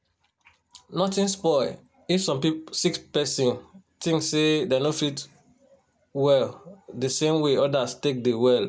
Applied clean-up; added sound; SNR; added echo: none; none; none; none.